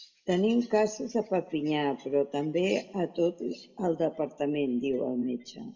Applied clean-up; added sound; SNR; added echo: none; none; none; reverberation time 1.0 s.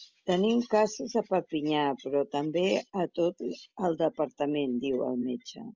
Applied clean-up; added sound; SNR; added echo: none; none; none; none.